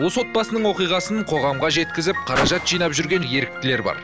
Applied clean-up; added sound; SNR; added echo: none; Car; 12 dB; none.